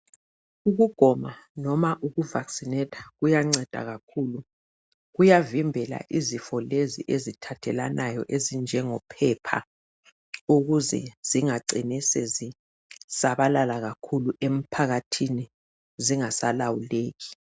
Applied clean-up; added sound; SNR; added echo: none; none; none; none.